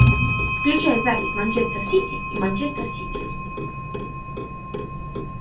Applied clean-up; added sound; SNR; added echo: none; Clock; -2 dB; reverberation time 0.2 s.